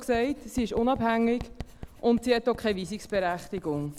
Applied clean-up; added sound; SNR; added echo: none; Writing; 16 dB; none.